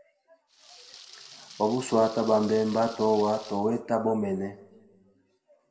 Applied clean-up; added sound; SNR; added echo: none; Rain; 19 dB; reverberation time 1.1 s.